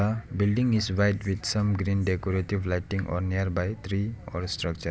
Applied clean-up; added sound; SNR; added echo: none; none; none; none.